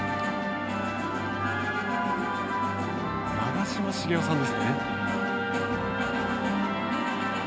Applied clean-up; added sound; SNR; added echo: none; none; none; none.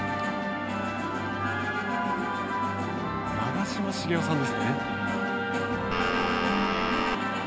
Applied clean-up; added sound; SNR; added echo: none; Telephone; 1 dB; none.